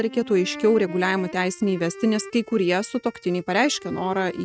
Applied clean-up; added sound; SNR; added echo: neural mask model RNNoise.